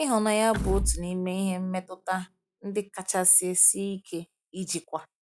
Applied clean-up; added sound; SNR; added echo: classical method log-MMSE.